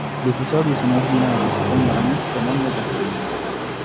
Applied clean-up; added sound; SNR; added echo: none; Train; 0 dB; none.